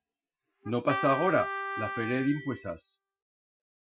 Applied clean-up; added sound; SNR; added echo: classical method Wiener filter.